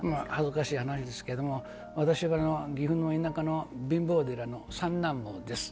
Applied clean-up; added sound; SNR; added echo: none; none; none; none.